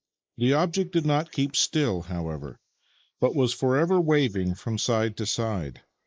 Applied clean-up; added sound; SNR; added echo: neural mask model Resemble Enhance denoiser.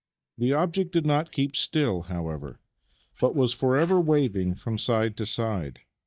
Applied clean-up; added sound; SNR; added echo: neural mask model DeepFilterNet 3.